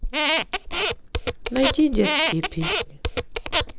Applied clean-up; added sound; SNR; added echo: neural mask model Resemble Enhance denoiser.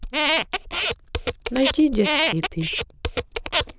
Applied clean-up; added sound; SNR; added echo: neural diffusion model UNIVERSE++.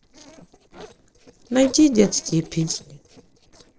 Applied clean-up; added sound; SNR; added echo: neural separator model SepFormer DNS4.